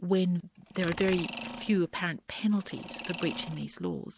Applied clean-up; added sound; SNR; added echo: none; Computer keyboard + Mechanisms; 12 dB; none.